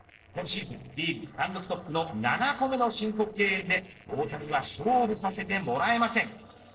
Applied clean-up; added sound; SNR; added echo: neural separator model SepFormer DNS4.